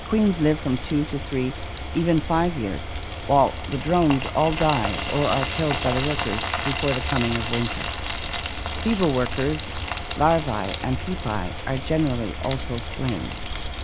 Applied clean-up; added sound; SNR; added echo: none; Frying (food); 0 dB; none.